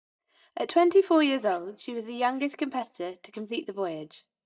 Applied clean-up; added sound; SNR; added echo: neural mask model DeepFilterNet 3.